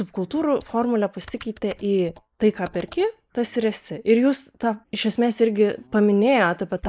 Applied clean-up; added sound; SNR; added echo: neural mask model Resemble Enhance denoiser.